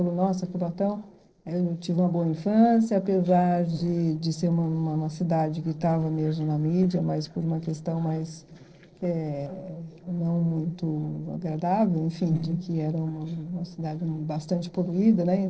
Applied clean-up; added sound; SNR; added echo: neural separator model SepFormer DNS4.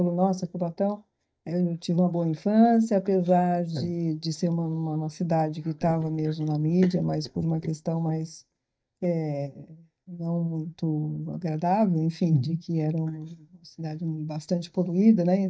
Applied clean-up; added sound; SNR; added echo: neural mask model DeepFilterNet 3.